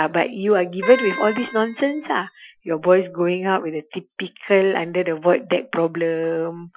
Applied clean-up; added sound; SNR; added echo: classical method Wiener filter.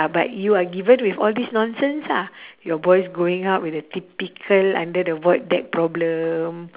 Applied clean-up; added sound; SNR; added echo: none; none; none; none.